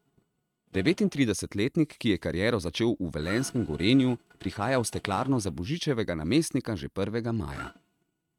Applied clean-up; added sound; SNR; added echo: neural mask model RNNoise.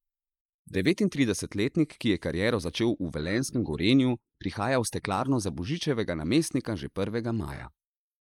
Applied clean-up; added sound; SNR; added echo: neural mask model Resemble Enhance denoiser.